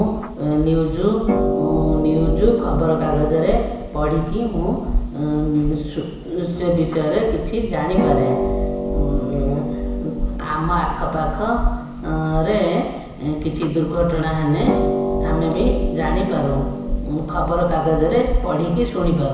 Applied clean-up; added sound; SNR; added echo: none; Harp; 2 dB; reverberation time 1.0 s.